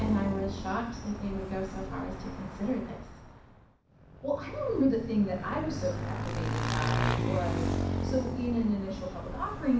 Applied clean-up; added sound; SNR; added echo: none; Motorcycle / Engine; 2 dB; reverberation time 0.6 s.